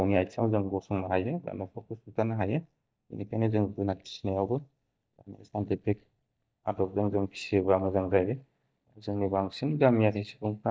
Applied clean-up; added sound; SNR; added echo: neural mask model DeepFilterNet 3.